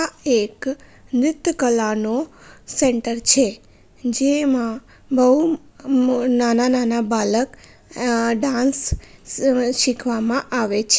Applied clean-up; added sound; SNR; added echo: none; none; none; none.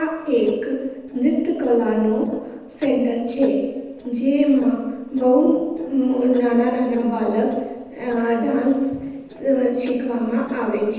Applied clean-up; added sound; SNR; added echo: neural separator model SepFormer DNS4.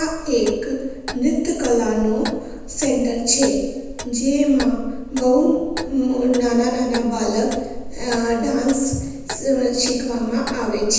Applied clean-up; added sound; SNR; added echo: none; Clock; 13 dB; reverberation time 1.1 s.